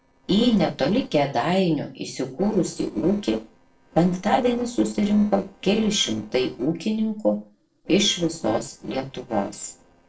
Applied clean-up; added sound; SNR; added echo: neural separator model SepFormer DNS4.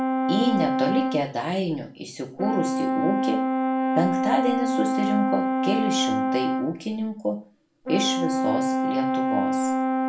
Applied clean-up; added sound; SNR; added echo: none; Brass instrument; -3 dB; reverberation time 0.3 s.